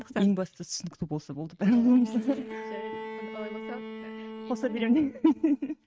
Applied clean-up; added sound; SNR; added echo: neural mask model RNNoise.